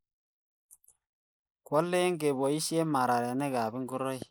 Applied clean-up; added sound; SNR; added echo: neural mask model Resemble Enhance denoiser.